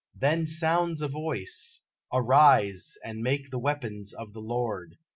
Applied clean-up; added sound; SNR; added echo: none; none; none; none.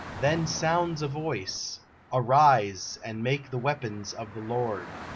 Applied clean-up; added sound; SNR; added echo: none; Traffic noise, roadway noise / Car; 16 dB; none.